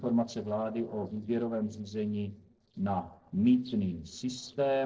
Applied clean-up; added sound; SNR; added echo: neural separator model SepFormer DNS4.